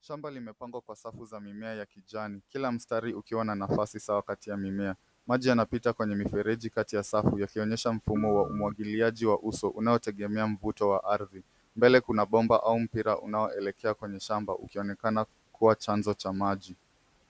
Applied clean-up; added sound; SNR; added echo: none; Organ; 11 dB; none.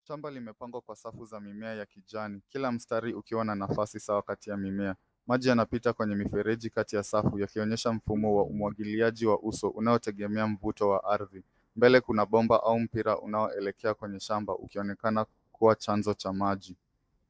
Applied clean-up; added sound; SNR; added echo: neural mask model DeepFilterNet 3.